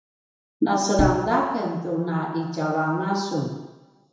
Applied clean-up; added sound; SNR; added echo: none; Bowed string instrument; 1 dB; reverberation time 1.0 s.